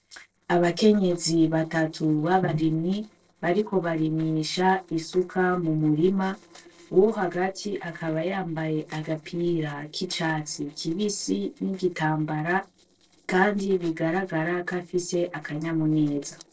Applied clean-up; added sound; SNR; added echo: neural separator model SepFormer DNS4.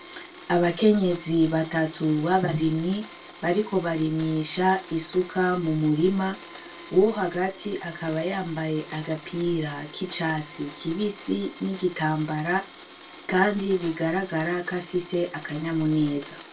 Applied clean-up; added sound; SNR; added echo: none; Domestic sounds, home sounds; 17 dB; reverberation time 0.2 s.